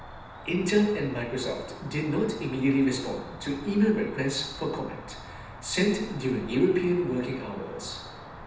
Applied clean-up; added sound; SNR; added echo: none; Cricket; 15 dB; reverberation time 0.9 s.